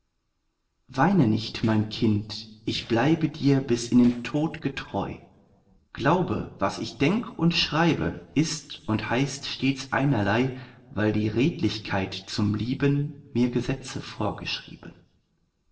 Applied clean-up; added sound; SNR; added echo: neural separator model SepFormer DNS4.